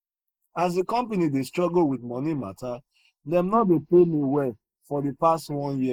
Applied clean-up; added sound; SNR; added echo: neural mask model Resemble Enhance denoiser.